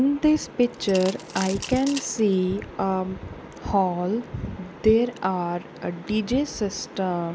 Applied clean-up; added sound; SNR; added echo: none; Coin (dropping) / Glass; 13 dB; none.